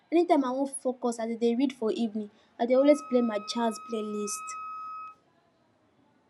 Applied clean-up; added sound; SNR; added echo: none; Wind instrument, woodwind instrument; 14 dB; none.